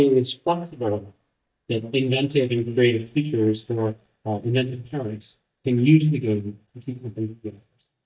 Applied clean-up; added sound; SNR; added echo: neural mask model DeepFilterNet 3.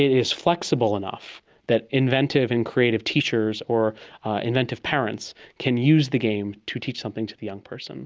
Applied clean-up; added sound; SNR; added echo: none; none; none; none.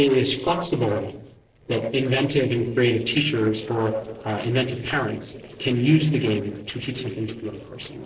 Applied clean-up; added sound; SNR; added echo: neural separator model SepFormer DNS4.